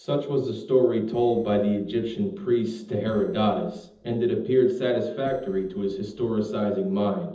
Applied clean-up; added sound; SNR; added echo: neural separator model SepFormer DNS4.